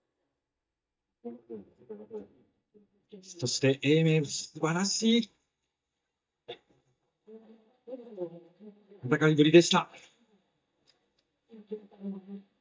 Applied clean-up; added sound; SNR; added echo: neural mask model DeepFilterNet 3.